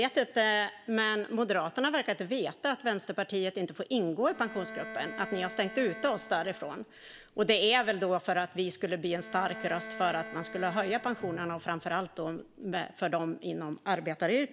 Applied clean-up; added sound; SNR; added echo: none; Bowed string instrument; 14 dB; none.